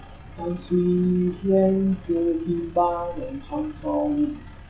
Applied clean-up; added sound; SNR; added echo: classical method log-MMSE.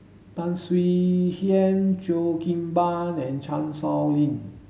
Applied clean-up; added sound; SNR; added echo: none; none; none; none.